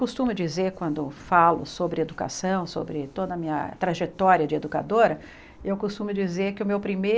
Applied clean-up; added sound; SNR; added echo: none; none; none; none.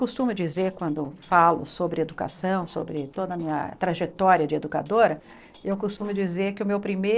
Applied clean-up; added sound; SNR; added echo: neural separator model SepFormer DNS4.